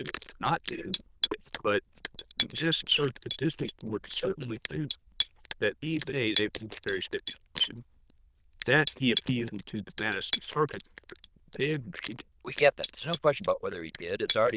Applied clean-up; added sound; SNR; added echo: neural diffusion model UNIVERSE++.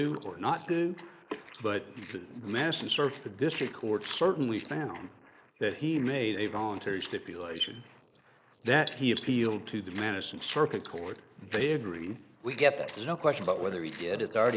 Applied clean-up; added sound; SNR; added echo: neural mask model Resemble Enhance denoiser.